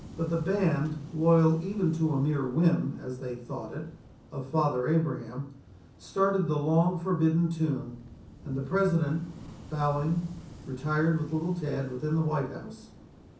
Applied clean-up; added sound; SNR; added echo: none; Waves, surf / Wind; 20 dB; reverberation time 0.6 s.